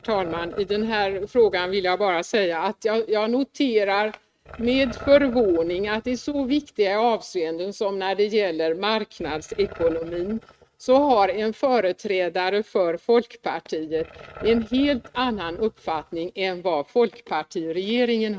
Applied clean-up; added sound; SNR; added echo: neural mask model RNNoise.